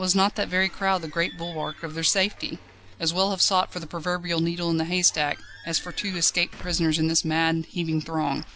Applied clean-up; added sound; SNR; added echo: none; Squeak / Slam / Alarm / Wood; 19 dB; none.